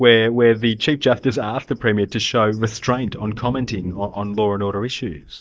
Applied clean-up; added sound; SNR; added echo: neural mask model DeepFilterNet 3.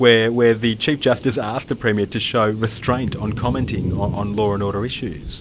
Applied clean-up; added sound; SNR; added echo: none; Thunder / Cricket; 9 dB; none.